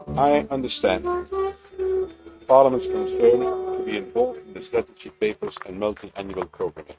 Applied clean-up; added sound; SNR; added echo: neural mask model RNNoise.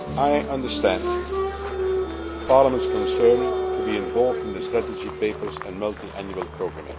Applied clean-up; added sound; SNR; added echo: none; Applause; 3 dB; none.